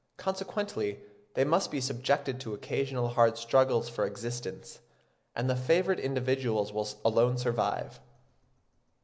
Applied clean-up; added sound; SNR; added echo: none; none; none; none.